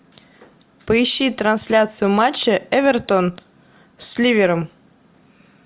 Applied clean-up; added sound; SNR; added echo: none; none; none; none.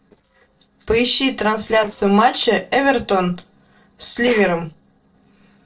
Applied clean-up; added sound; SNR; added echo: neural separator model SepFormer DNS4.